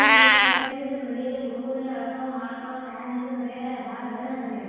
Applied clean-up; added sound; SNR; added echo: none; Meow; -5 dB; reverberation time 2.0 s.